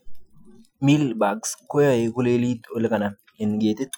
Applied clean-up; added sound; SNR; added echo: classical method Wiener filter.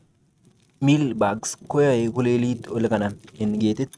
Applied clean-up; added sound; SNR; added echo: neural mask model RNNoise.